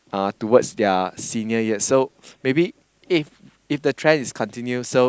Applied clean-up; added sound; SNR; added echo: neural mask model Resemble Enhance denoiser.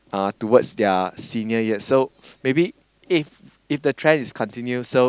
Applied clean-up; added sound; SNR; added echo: none; Chirp, tweet; 18 dB; none.